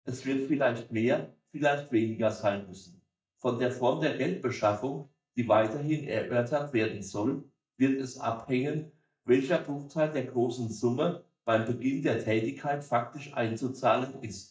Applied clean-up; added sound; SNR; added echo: neural mask model DeepFilterNet 3.